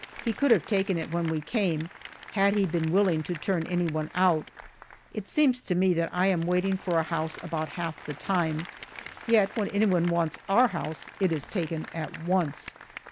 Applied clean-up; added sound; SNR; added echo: none; Applause; 17 dB; none.